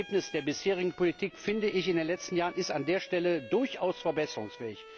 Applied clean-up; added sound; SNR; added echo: none; Bowed string instrument; 19 dB; none.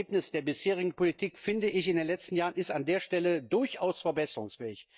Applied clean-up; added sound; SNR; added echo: neural mask model DeepFilterNet 3.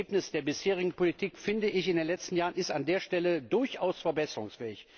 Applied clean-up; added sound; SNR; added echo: none; none; none; none.